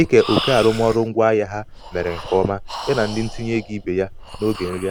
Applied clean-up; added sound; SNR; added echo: none; Breathing; 12 dB; none.